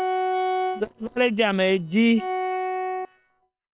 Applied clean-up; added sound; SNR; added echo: neural separator model SepFormer WHAM!.